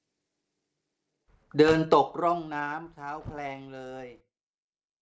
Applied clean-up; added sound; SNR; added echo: neural separator model SepFormer DNS4.